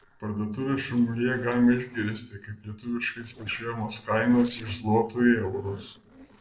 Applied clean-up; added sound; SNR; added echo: neural separator model SepFormer DNS4.